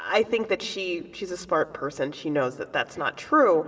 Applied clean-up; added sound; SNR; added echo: none; none; none; reverberation time 2.7 s.